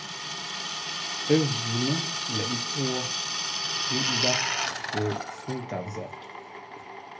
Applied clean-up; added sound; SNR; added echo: none; Drill; -1 dB; reverberation time 0.3 s.